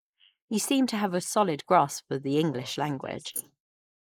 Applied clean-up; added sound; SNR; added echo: neural mask model Resemble Enhance denoiser.